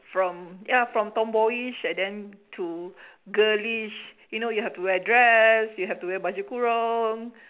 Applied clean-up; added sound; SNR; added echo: none; none; none; none.